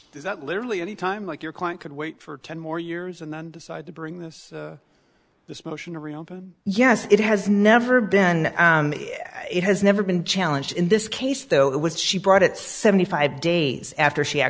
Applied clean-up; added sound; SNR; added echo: none; none; none; none.